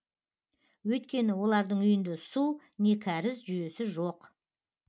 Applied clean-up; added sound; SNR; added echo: none; none; none; none.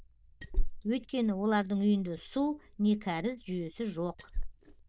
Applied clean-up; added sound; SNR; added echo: neural diffusion model UNIVERSE++.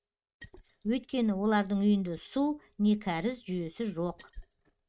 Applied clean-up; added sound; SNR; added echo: neural mask model RNNoise.